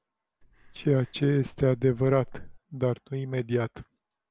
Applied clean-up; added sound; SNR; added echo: none; Breathing; 19 dB; none.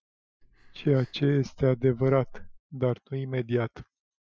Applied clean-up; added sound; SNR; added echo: classical method Wiener filter.